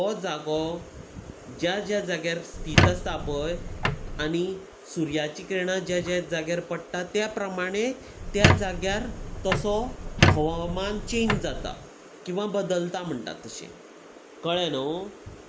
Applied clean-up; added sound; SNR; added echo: none; Squeak; -4 dB; none.